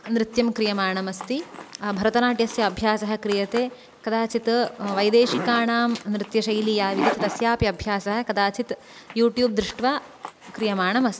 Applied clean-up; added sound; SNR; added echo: none; Zipper (clothing); 12 dB; none.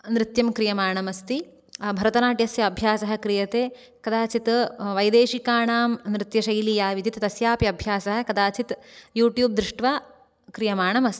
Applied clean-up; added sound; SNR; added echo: none; none; none; none.